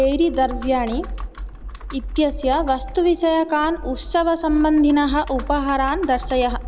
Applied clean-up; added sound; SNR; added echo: none; Computer keyboard; 11 dB; none.